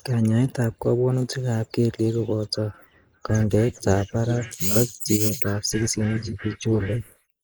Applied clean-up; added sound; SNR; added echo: neural mask model Resemble Enhance denoiser.